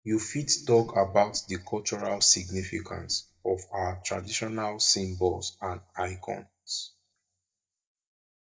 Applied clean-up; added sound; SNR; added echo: neural mask model DeepFilterNet 3.